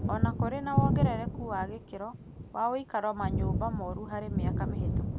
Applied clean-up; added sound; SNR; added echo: none; Thunder; -4 dB; none.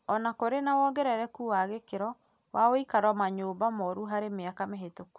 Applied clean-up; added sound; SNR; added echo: none; none; none; none.